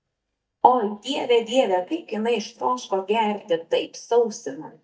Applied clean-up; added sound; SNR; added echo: neural mask model DeepFilterNet 3.